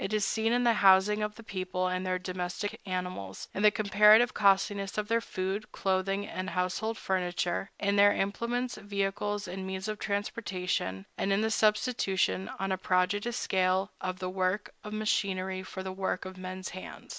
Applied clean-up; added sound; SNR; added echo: none; none; none; none.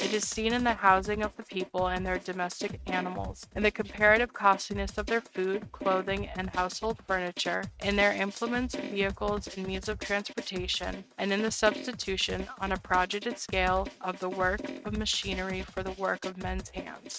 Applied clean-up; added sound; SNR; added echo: neural mask model RNNoise.